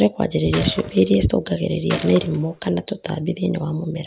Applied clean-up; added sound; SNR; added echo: none; Gunshot, gunfire; 14 dB; none.